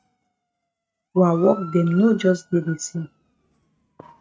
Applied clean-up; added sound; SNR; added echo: neural mask model RNNoise.